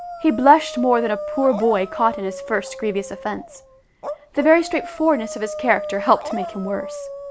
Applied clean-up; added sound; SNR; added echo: none; Dog; 10 dB; none.